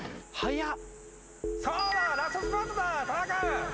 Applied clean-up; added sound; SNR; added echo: none; none; none; none.